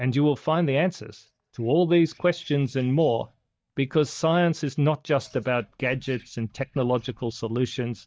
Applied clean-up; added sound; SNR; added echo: neural mask model DeepFilterNet 3.